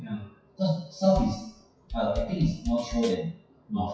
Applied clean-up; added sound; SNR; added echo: classical method WPE with log-MMSE.